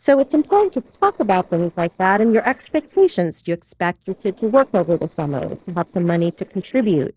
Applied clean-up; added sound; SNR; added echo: neural separator model SepFormer DNS4.